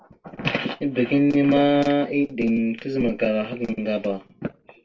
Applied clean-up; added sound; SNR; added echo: none; none; none; reverberation time 0.2 s.